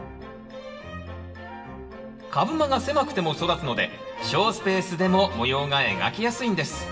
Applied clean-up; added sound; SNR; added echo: none; none; none; reverberation time 0.8 s.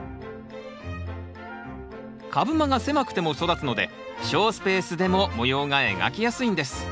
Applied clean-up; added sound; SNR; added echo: none; none; none; none.